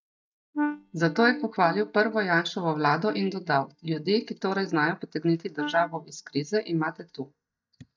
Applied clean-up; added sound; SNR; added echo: neural mask model DeepFilterNet 3.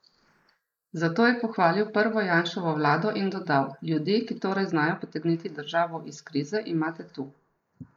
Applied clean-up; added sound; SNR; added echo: neural mask model Resemble Enhance denoiser.